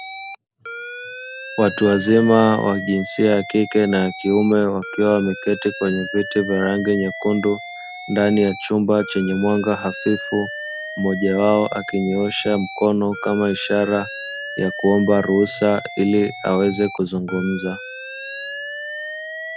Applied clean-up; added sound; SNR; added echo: none; Alarm; 12 dB; none.